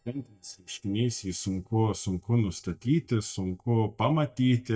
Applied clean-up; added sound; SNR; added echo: neural mask model DeepFilterNet 3.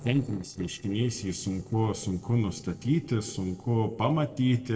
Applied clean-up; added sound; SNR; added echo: neural separator model SepFormer DNS4.